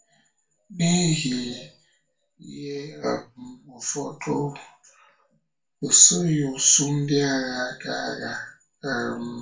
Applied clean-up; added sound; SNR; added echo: none; none; none; reverberation time 0.3 s.